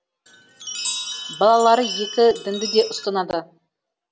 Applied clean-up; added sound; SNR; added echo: none; Chime; 9 dB; none.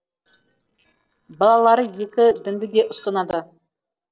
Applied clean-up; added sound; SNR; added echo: neural separator model SepFormer DNS4.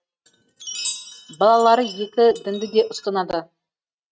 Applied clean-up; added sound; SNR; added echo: neural mask model RNNoise.